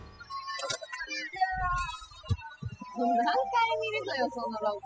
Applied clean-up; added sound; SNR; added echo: classical method spectral subtraction.